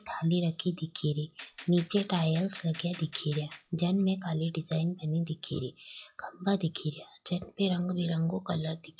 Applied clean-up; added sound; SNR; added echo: classical method log-MMSE.